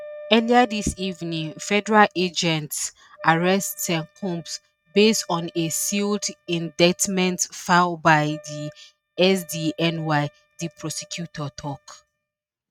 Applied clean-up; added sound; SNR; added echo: neural mask model RNNoise.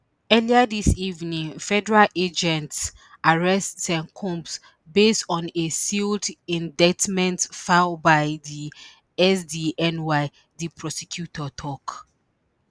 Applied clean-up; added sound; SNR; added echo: none; none; none; none.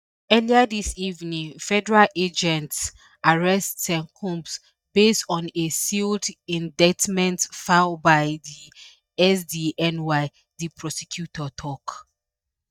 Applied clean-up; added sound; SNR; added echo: neural mask model DeepFilterNet 3.